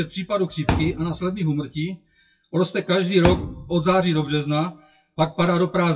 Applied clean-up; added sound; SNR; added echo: classical method WPE with log-MMSE.